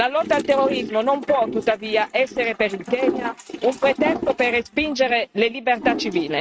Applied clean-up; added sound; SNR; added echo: neural mask model RNNoise.